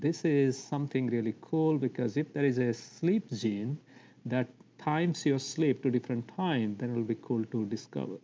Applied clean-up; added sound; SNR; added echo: none; none; none; none.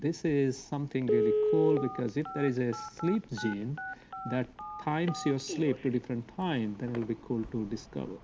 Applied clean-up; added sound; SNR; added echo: none; Telephone; 4 dB; none.